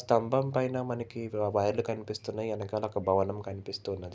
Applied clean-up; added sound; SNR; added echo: none; none; none; none.